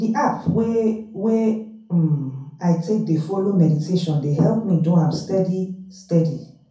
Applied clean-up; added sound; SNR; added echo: none; none; none; reverberation time 0.5 s.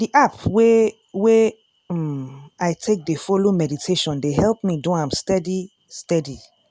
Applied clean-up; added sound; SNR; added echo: none; none; none; none.